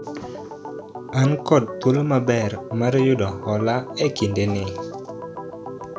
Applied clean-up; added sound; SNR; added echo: none; Organ; 10 dB; none.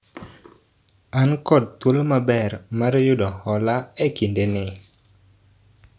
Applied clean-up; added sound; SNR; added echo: none; none; none; none.